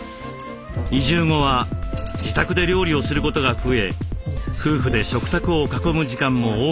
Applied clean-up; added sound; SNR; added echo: none; Drum kit; 4 dB; none.